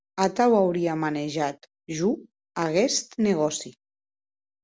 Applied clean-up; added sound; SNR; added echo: none; none; none; none.